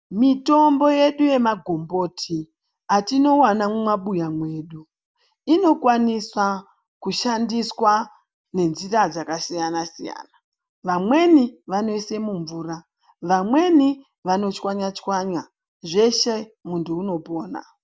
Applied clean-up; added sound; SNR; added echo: none; none; none; none.